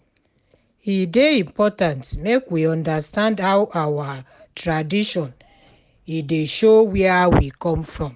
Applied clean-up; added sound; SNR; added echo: none; none; none; none.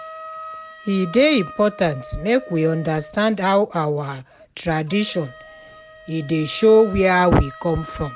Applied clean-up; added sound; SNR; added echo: none; Wind instrument, woodwind instrument; 18 dB; none.